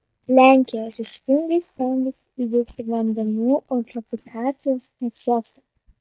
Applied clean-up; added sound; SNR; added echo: neural mask model DeepFilterNet 3.